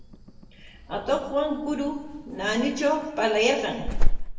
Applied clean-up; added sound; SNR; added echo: none; Alarm / Insect; -2 dB; reverberation time 1.0 s.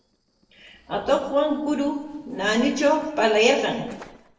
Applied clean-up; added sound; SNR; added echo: neural separator model SepFormer DNS4.